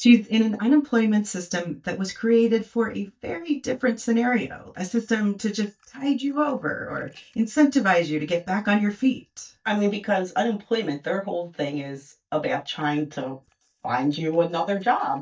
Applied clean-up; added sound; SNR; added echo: neural mask model DeepFilterNet 3.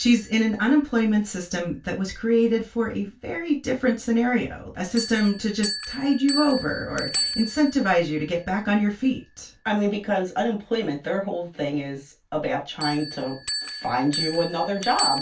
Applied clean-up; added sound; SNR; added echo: none; Bell; 11 dB; reverberation time 0.2 s.